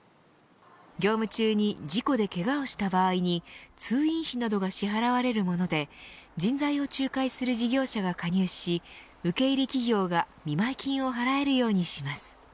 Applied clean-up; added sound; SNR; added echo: none; none; none; none.